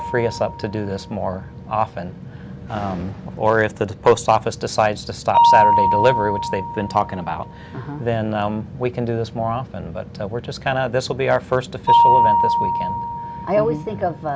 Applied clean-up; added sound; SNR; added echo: none; Mallet percussion; 1 dB; none.